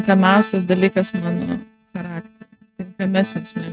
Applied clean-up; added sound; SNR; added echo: neural mask model RNNoise.